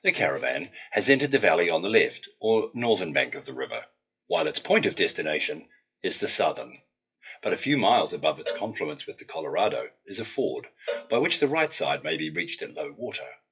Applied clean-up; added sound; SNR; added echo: classical method WPE with log-MMSE.